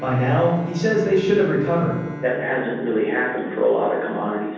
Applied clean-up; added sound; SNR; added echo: none; Bowed string instrument; 15 dB; reverberation time 1.1 s.